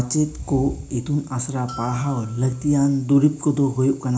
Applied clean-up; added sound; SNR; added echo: none; Bell; 18 dB; reverberation time 0.4 s.